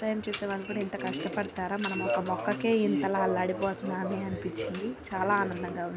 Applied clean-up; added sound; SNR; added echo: none; Mechanisms; 13 dB; none.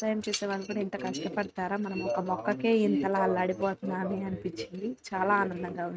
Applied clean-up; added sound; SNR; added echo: neural mask model RNNoise.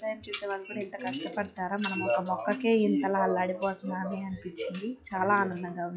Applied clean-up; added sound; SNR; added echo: classical method log-MMSE.